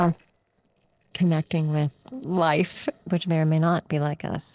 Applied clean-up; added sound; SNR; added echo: neural separator model SepFormer DNS4.